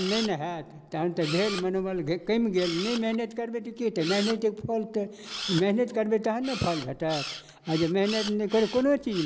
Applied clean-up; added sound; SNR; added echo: none; Camera; 12 dB; none.